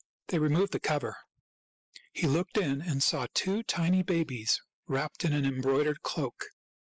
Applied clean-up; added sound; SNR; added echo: neural mask model Resemble Enhance denoiser.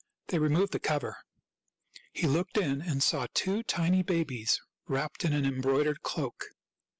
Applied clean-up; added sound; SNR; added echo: none; none; none; none.